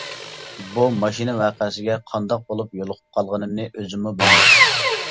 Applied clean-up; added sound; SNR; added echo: none; Sawing; -3 dB; none.